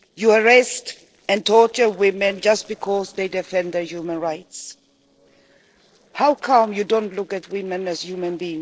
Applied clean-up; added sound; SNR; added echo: neural separator model SepFormer DNS4.